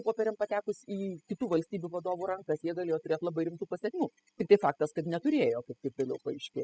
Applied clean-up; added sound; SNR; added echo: classical method spectral subtraction.